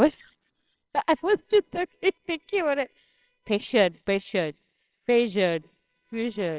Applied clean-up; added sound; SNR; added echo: neural separator model SepFormer WHAMR!.